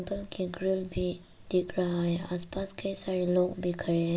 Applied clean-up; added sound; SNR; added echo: none; none; none; none.